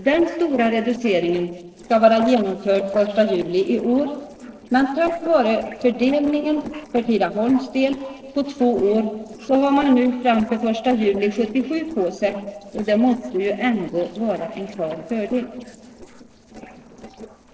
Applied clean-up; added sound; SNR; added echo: neural separator model SepFormer DNS4.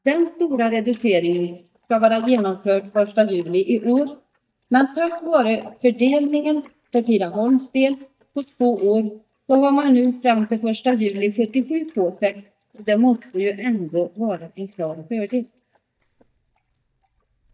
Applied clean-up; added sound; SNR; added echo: neural mask model DeepFilterNet 3.